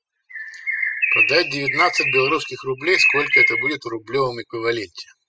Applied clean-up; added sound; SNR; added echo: classical method spectral subtraction.